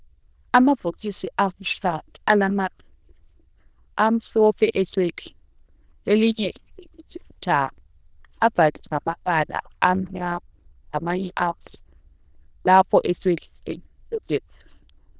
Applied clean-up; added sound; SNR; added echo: neural diffusion model UNIVERSE++.